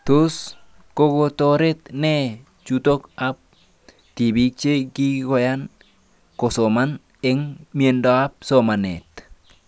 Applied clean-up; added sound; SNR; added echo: none; none; none; none.